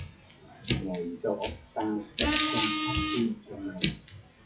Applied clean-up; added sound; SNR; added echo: classical method WPE with log-MMSE.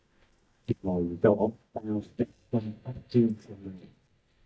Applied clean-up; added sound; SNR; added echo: neural mask model DeepFilterNet 3.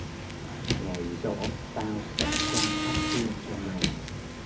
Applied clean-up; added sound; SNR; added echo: none; Car; -4 dB; reverberation time 0.4 s.